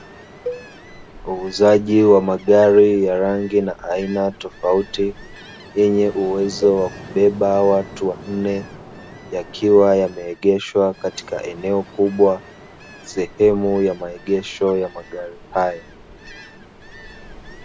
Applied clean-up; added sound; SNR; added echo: none; Ocean + Cowbell; 18 dB; none.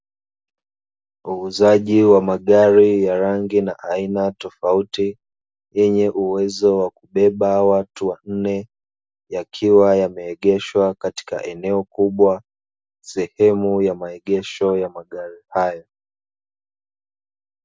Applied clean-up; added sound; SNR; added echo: none; none; none; none.